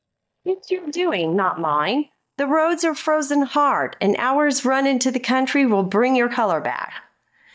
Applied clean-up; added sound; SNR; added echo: neural mask model DeepFilterNet 3.